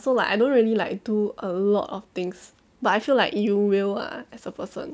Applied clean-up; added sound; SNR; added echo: none; none; none; none.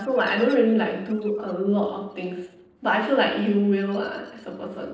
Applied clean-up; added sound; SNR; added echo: neural separator model SepFormer DNS4.